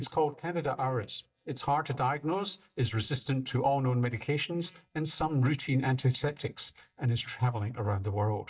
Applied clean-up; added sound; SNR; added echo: neural mask model DeepFilterNet 3.